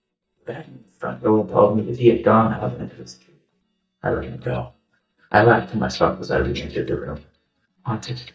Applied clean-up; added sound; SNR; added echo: neural mask model DeepFilterNet 3.